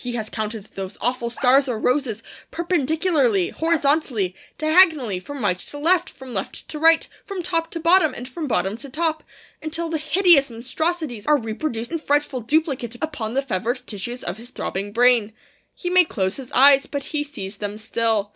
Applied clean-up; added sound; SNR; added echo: none; Bark; 18 dB; none.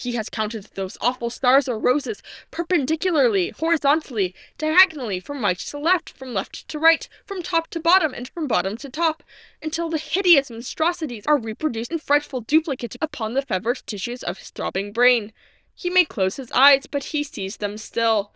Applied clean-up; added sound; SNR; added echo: neural diffusion model UNIVERSE++.